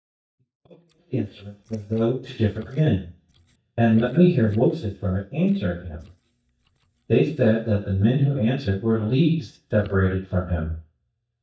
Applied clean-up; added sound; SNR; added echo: neural mask model DeepFilterNet 3.